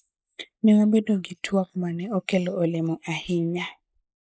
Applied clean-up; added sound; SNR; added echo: neural mask model Resemble Enhance denoiser.